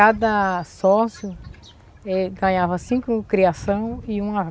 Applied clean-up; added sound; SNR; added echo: none; none; none; none.